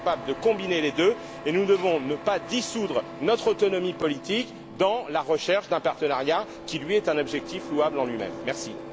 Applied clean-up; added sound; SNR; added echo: none; Printer; 13 dB; none.